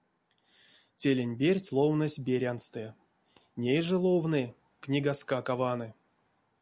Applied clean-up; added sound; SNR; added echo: none; none; none; none.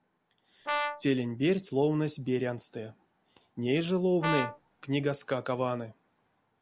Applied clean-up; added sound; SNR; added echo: none; Brass instrument; 4 dB; none.